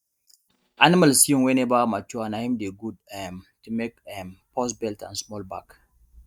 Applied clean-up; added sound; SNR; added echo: neural mask model DeepFilterNet 3.